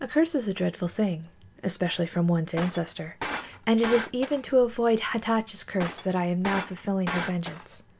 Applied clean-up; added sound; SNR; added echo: none; Shatter; 10 dB; none.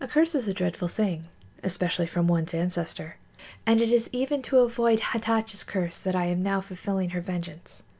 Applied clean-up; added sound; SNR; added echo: none; none; none; none.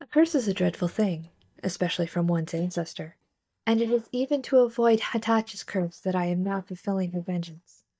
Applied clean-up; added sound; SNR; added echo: neural mask model DeepFilterNet 3.